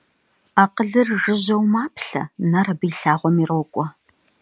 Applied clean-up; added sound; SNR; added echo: none; none; none; none.